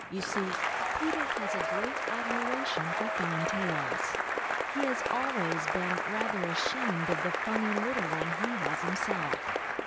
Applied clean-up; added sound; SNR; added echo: none; Applause / Cheering; -4 dB; none.